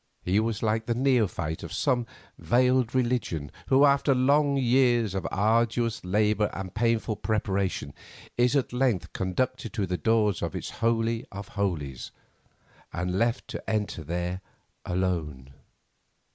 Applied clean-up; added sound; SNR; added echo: none; none; none; none.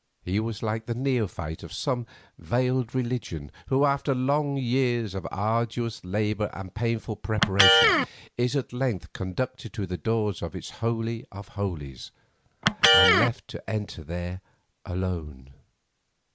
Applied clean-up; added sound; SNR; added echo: none; Electric guitar; -2 dB; none.